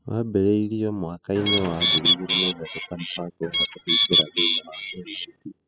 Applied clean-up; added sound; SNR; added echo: classical method spectral subtraction.